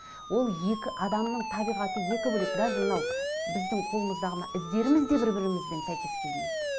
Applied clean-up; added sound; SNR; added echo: none; Siren; 4 dB; none.